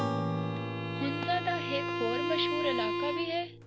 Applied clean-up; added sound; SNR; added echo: none; Bowed string instrument + Acoustic guitar / Strum; -3 dB; none.